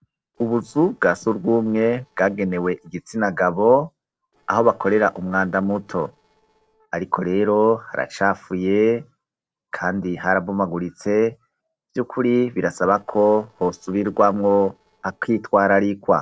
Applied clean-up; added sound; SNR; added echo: neural separator model SepFormer DNS4.